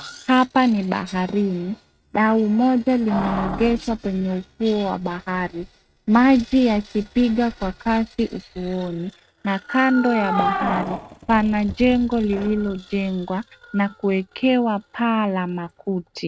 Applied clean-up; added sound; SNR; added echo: neural mask model RNNoise.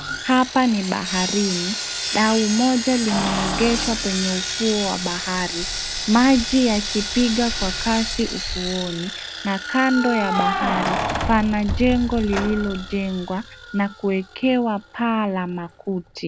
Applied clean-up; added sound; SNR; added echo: none; Keys jangling + Sawing; 5 dB; none.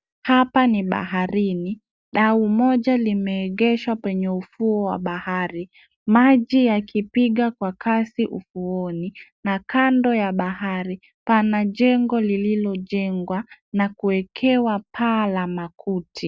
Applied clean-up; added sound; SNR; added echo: none; none; none; none.